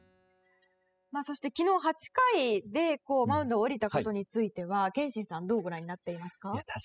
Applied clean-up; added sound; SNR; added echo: classical method spectral subtraction.